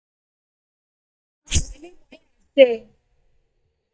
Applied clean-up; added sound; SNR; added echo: neural mask model DeepFilterNet 3.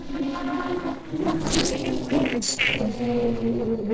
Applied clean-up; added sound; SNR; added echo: neural separator model SepFormer DNS4.